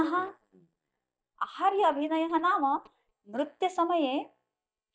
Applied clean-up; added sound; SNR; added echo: neural mask model DeepFilterNet 3.